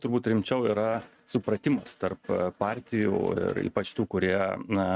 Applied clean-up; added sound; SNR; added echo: neural mask model RNNoise.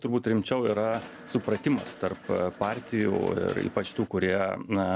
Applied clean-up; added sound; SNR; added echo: none; Mechanisms; 16 dB; none.